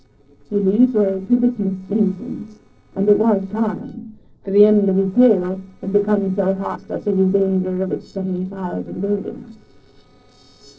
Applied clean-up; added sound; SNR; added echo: neural separator model SepFormer DNS4.